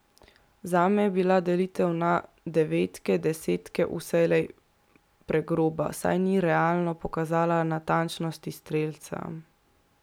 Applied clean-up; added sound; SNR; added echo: none; none; none; none.